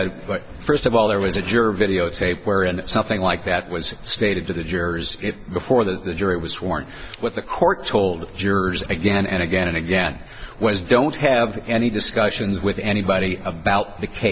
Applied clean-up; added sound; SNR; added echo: none; none; none; none.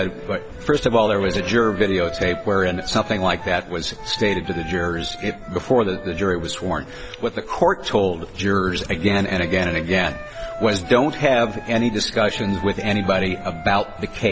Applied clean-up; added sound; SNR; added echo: none; Wind instrument, woodwind instrument; 15 dB; none.